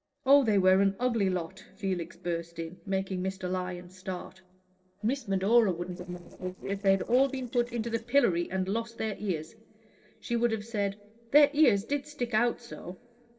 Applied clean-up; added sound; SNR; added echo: neural separator model SepFormer DNS4.